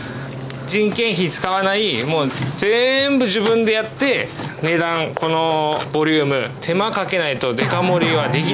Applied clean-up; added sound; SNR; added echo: none; none; none; none.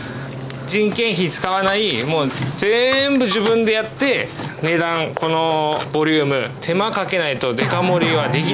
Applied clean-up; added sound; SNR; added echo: none; Shatter + Bowed string instrument; 17 dB; none.